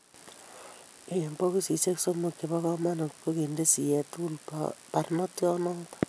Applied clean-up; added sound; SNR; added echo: none; none; none; none.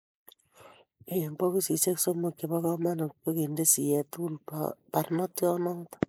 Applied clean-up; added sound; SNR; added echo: neural mask model Resemble Enhance denoiser.